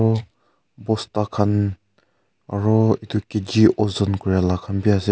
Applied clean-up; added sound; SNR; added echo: none; none; none; none.